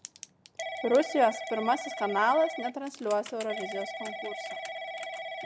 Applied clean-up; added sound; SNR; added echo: none; Telephone / Typing; 8 dB; none.